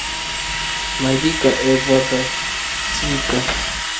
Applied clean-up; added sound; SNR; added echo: none; Drill; 1 dB; reverberation time 0.4 s.